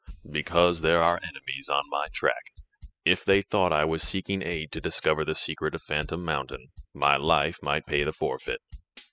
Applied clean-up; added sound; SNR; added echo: classical method spectral subtraction.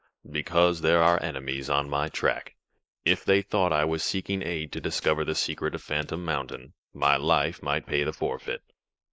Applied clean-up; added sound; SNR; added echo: neural mask model Resemble Enhance denoiser.